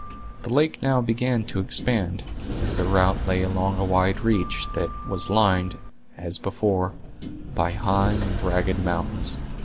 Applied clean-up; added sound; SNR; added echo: none; Sliding door; 6 dB; none.